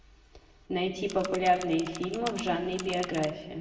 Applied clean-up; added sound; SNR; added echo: none; Computer keyboard; 13 dB; reverberation time 1.5 s.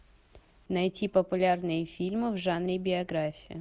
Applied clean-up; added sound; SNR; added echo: none; none; none; none.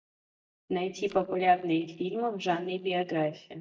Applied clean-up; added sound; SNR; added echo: neural mask model DeepFilterNet 3.